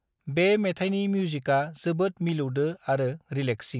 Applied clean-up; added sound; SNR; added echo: none; none; none; none.